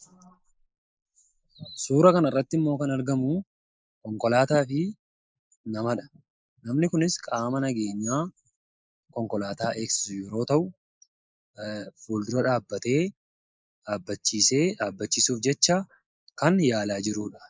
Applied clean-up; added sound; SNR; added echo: neural mask model Resemble Enhance denoiser.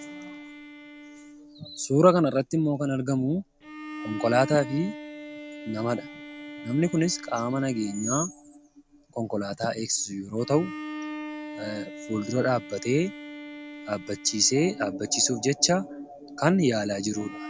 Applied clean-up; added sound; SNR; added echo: none; Bowed string instrument; 14 dB; none.